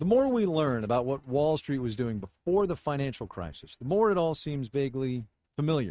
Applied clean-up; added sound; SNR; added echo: neural mask model RNNoise.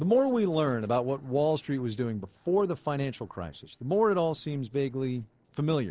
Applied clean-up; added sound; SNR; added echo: neural separator model SepFormer DNS4.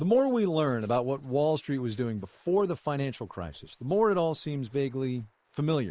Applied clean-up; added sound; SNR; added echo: neural mask model Resemble Enhance denoiser.